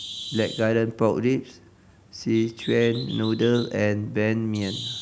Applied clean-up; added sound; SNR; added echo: none; Bird; 15 dB; none.